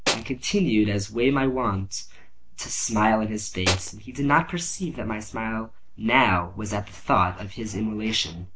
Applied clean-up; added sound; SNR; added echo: none; Tools; 2 dB; none.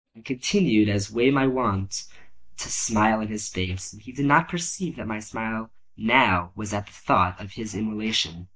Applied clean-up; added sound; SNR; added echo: neural mask model DeepFilterNet 3.